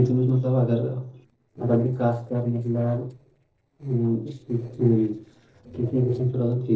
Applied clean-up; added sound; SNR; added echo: neural separator model SepFormer DNS4.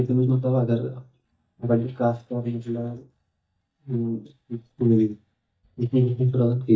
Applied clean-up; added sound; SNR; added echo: neural mask model DeepFilterNet 3.